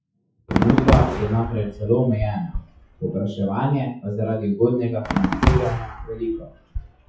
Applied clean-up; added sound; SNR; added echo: classical method WPE with log-MMSE.